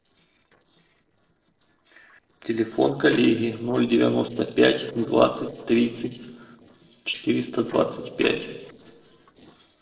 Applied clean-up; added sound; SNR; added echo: neural separator model SepFormer DNS4.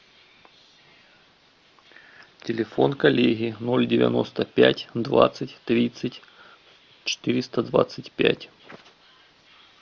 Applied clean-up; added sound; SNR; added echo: none; none; none; none.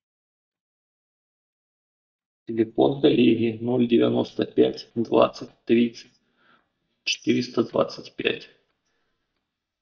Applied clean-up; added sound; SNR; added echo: neural mask model DeepFilterNet 3.